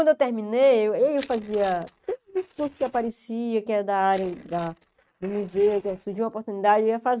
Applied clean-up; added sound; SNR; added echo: neural mask model RNNoise.